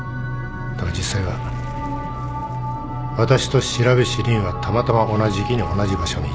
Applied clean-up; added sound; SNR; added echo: none; Fire; 17 dB; none.